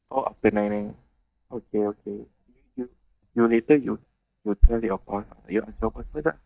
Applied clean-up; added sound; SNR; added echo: neural mask model DeepFilterNet 3.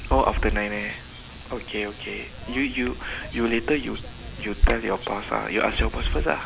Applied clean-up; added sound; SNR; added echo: none; Bird vocalization, bird call, bird song; 2 dB; none.